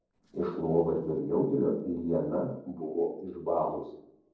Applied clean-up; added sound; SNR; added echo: neural separator model SepFormer DNS4.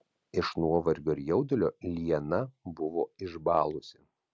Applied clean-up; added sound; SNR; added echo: none; none; none; none.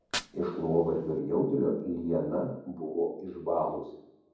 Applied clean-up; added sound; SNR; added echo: none; Fire; 16 dB; reverberation time 1.2 s.